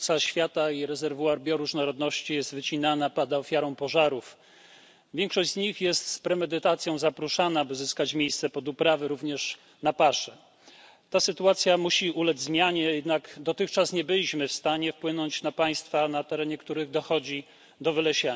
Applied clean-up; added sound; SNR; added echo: none; none; none; none.